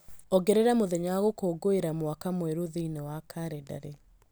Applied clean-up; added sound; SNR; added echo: none; none; none; none.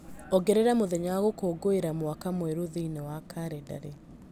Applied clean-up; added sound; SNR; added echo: none; Vehicle; 20 dB; none.